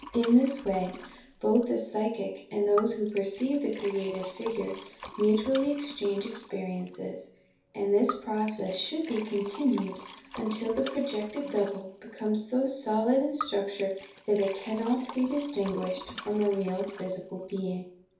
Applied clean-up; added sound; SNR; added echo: none; Liquid; 16 dB; reverberation time 0.6 s.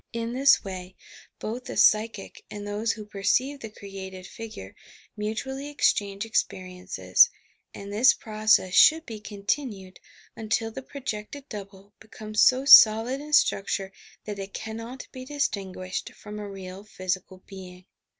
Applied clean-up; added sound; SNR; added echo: none; none; none; none.